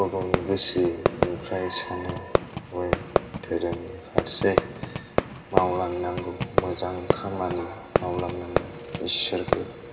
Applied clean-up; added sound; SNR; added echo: none; Fireworks; 0 dB; reverberation time 0.2 s.